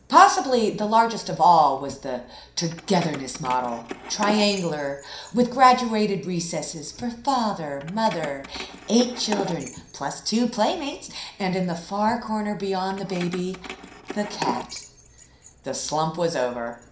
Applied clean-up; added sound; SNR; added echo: none; Keys jangling; 16 dB; reverberation time 0.5 s.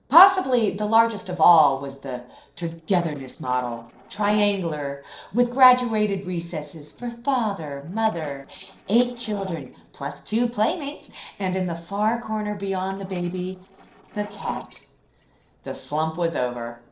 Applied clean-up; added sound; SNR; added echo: neural separator model SepFormer DNS4.